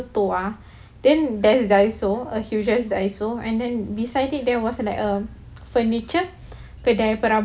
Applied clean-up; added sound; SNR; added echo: none; none; none; none.